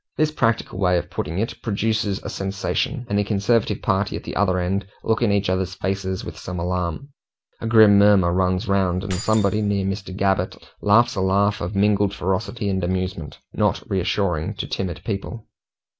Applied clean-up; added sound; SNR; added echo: none; Keys jangling; 16 dB; none.